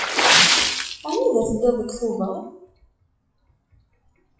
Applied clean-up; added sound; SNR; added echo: classical method WPE with log-MMSE.